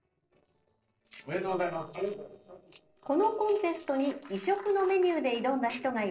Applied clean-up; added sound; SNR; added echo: neural separator model SepFormer DNS4.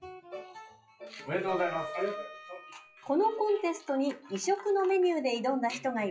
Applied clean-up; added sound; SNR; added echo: classical method WPE with log-MMSE.